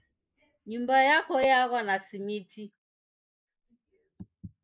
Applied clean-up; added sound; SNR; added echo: neural mask model Resemble Enhance denoiser.